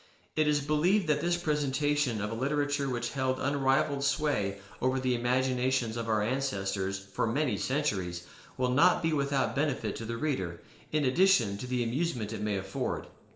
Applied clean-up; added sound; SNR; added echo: none; none; none; reverberation time 1.6 s.